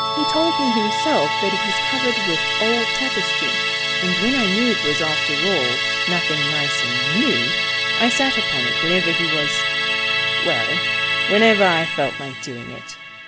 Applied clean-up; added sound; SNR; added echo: none; Musical instrument; -3 dB; none.